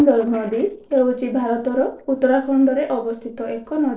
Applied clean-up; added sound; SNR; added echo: neural separator model SepFormer DNS4.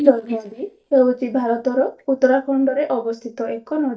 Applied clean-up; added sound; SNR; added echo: neural mask model DeepFilterNet 3.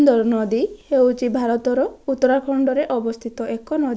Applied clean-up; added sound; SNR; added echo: none; none; none; none.